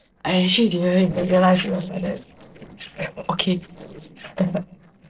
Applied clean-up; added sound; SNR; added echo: neural separator model SepFormer DNS4.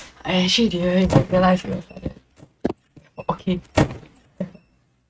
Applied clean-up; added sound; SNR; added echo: neural mask model RNNoise.